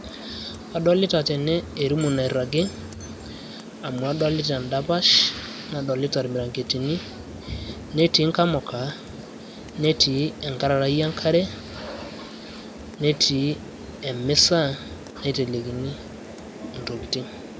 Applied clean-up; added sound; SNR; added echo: none; Rain + Door / Chime; 16 dB; none.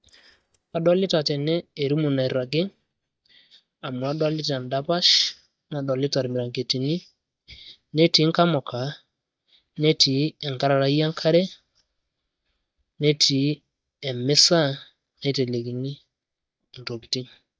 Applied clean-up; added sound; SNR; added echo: neural mask model DeepFilterNet 3.